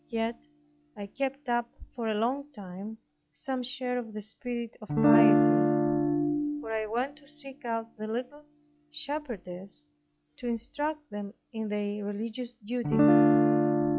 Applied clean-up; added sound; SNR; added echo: classical method log-MMSE.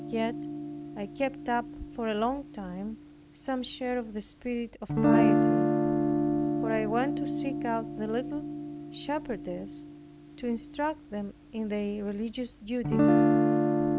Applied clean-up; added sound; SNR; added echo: none; Guitar; -4 dB; none.